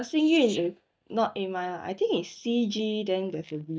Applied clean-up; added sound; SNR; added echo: neural mask model DeepFilterNet 3.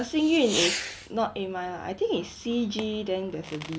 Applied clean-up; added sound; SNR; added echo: none; Fireworks; 9 dB; none.